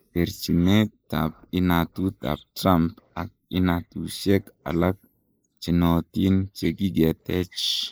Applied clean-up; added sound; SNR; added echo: neural mask model Resemble Enhance denoiser.